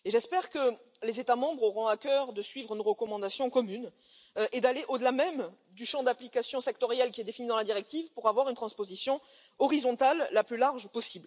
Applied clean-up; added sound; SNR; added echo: none; none; none; none.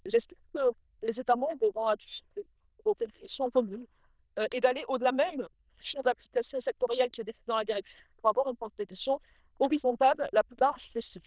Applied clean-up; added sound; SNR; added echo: neural diffusion model UNIVERSE++.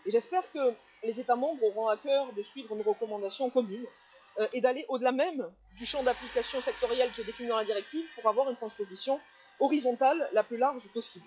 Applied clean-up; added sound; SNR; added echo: classical method log-MMSE.